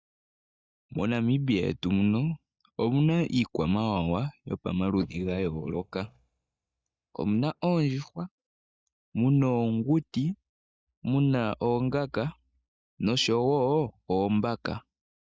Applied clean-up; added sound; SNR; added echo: neural mask model DeepFilterNet 3.